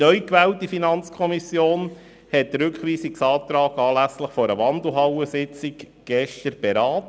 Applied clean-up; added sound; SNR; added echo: none; none; none; none.